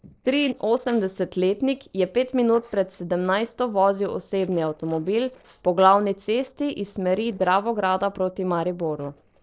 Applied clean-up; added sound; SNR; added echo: neural separator model SepFormer DNS4.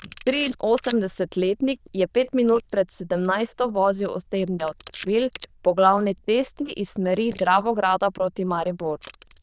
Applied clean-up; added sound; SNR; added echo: neural diffusion model UNIVERSE++.